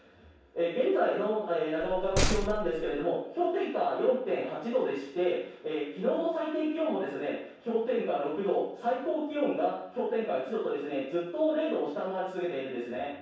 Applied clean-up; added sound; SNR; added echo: none; Slam; 0 dB; reverberation time 0.7 s.